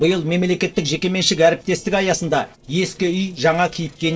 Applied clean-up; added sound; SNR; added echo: neural separator model SepFormer DNS4.